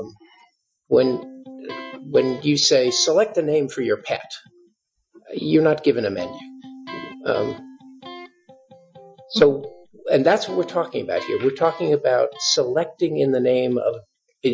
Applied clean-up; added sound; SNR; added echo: classical method Wiener filter.